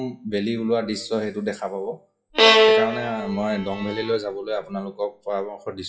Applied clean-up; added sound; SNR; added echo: classical method WPE with log-MMSE.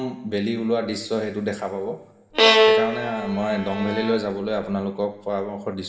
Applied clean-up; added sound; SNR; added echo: none; Bowed string instrument; -4 dB; reverberation time 1.8 s.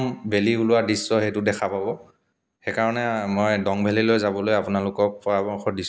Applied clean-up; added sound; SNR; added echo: none; none; none; none.